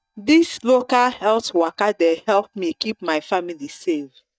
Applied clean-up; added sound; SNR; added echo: neural mask model DeepFilterNet 3.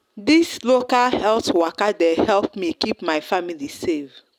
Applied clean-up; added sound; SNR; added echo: none; none; none; none.